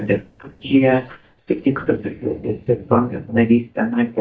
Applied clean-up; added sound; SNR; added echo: neural mask model DeepFilterNet 3.